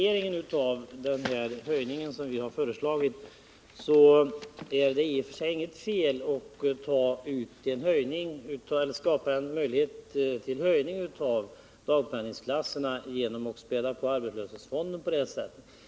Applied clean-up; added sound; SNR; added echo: none; none; none; none.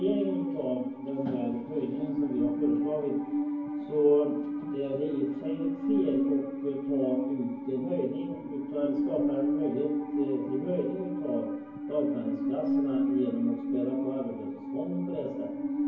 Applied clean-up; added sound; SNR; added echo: none; Musical instrument; 0 dB; reverberation time 0.9 s.